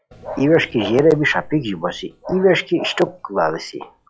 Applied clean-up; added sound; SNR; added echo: classical method log-MMSE.